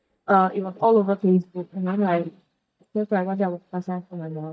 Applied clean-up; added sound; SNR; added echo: neural mask model DeepFilterNet 3.